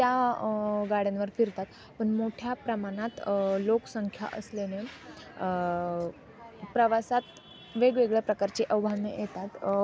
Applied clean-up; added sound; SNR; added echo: none; none; none; none.